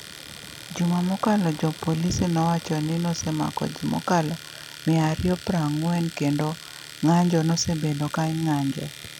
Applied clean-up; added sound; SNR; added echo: none; Domestic sounds, home sounds; 16 dB; none.